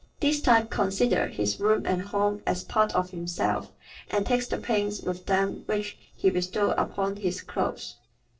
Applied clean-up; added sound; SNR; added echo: neural separator model SepFormer DNS4.